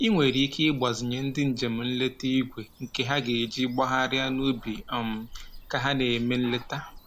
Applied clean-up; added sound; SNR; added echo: none; Cricket / Bird + Bird vocalization, bird call, bird song; 19 dB; none.